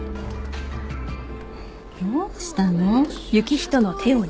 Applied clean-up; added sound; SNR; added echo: none; Computer keyboard + Subway, metro, underground; 15 dB; none.